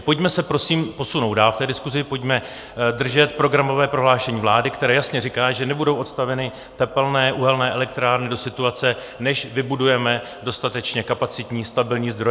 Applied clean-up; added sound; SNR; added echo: none; none; none; none.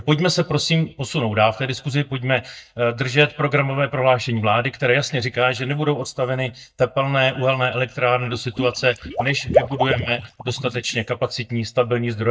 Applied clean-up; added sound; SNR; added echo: neural mask model DeepFilterNet 3.